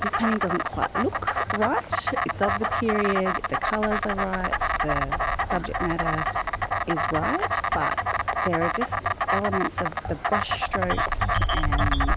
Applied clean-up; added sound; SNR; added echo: none; Insect; -1 dB; none.